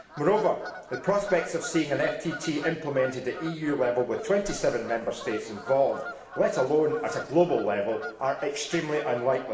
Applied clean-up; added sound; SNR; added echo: none; Bird vocalization, bird call, bird song / Fowl; 15 dB; reverberation time 1.0 s.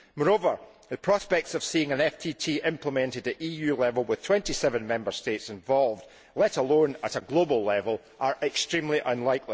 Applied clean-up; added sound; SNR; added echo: none; none; none; none.